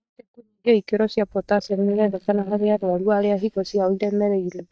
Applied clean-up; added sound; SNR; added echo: neural mask model DeepFilterNet 3.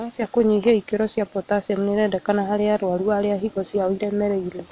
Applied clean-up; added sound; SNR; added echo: none; none; none; none.